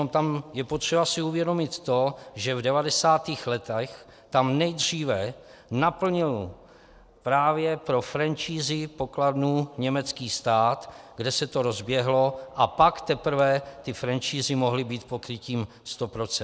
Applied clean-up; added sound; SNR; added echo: none; none; none; none.